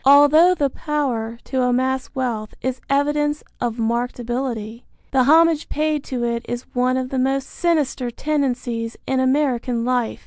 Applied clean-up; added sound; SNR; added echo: none; none; none; none.